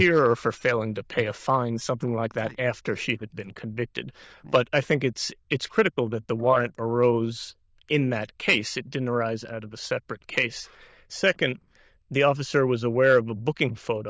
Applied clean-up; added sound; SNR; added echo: neural diffusion model UNIVERSE++.